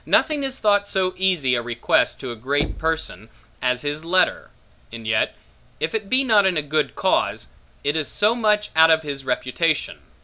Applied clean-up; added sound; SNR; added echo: none; Knock; 11 dB; none.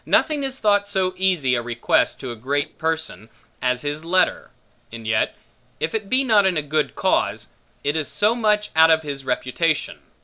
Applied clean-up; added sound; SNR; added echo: neural separator model SepFormer DNS4.